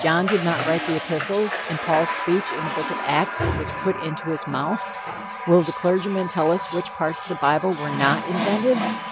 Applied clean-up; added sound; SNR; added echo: none; Water tap, faucet; 5 dB; none.